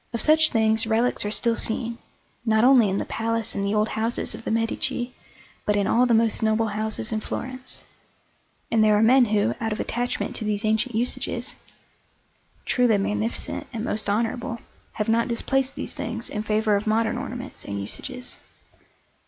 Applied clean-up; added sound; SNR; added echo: none; none; none; none.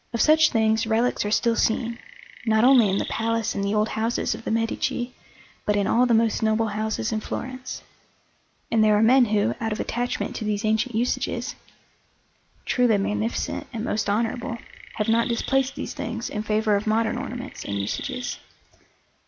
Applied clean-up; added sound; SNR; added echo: none; Chirp, tweet; 14 dB; none.